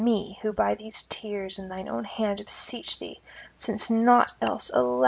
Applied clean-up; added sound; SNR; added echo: none; none; none; none.